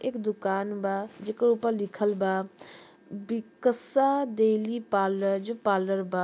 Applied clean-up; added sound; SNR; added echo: none; none; none; none.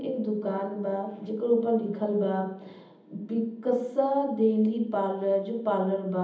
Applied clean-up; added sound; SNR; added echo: none; none; none; reverberation time 0.8 s.